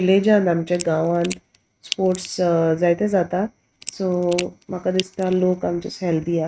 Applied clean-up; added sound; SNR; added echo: neural mask model RNNoise.